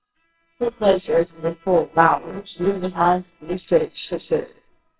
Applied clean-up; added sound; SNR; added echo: neural separator model SepFormer WHAMR!.